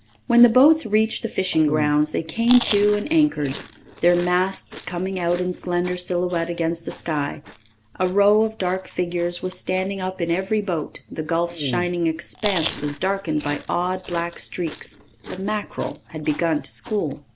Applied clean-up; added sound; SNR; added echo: none; Chewing, mastication; 15 dB; none.